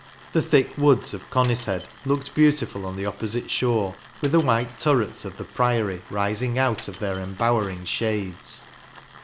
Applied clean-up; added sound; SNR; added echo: none; Shatter + Tools; 19 dB; none.